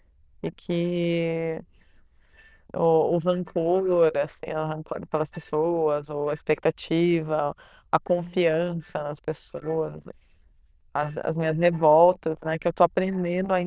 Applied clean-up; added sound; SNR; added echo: neural diffusion model UNIVERSE++.